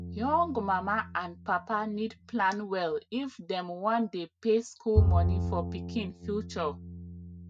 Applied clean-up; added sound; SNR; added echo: neural mask model RNNoise.